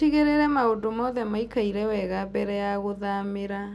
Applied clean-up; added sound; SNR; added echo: none; none; none; none.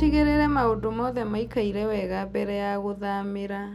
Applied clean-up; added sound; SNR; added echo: none; Bowed string instrument; 11 dB; none.